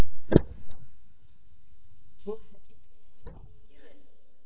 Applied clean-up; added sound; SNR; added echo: neural mask model DeepFilterNet 3.